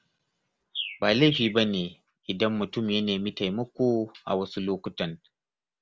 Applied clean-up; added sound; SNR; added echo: none; Bird; 12 dB; none.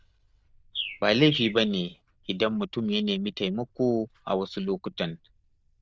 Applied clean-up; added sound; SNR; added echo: neural diffusion model UNIVERSE++.